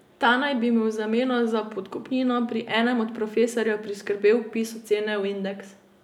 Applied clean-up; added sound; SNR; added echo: none; none; none; none.